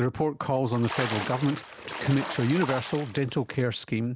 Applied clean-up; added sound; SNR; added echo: none; Splash, splatter; 10 dB; none.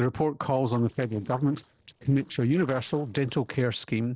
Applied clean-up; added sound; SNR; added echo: neural separator model SepFormer DNS4.